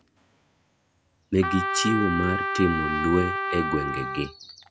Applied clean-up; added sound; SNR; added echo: none; Trumpet; 1 dB; none.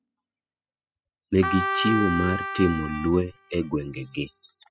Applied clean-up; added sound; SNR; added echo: classical method spectral subtraction.